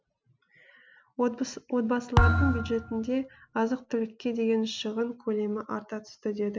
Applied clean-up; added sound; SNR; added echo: none; Thump, thud; -3 dB; none.